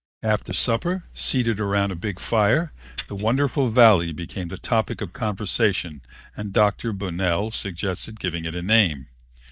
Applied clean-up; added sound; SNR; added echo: neural mask model DeepFilterNet 3.